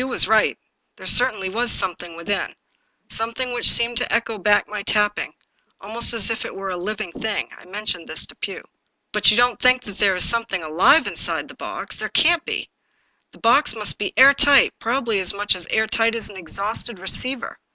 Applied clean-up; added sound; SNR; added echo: none; none; none; none.